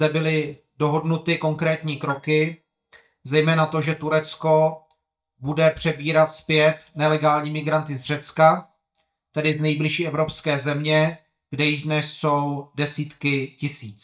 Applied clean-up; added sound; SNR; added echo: neural mask model DeepFilterNet 3.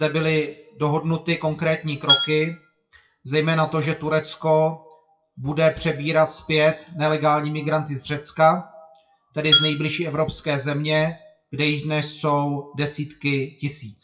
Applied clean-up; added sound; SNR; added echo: classical method WPE with log-MMSE.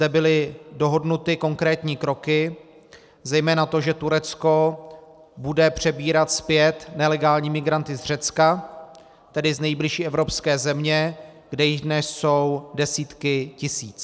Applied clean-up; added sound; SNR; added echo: none; none; none; none.